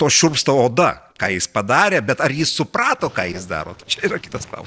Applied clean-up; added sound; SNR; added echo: neural separator model SepFormer DNS4.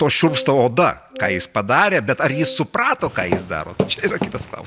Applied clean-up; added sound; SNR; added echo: none; Wind instrument, woodwind instrument + Walk, footsteps; 9 dB; none.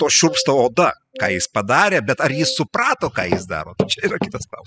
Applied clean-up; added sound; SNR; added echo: classical method spectral subtraction.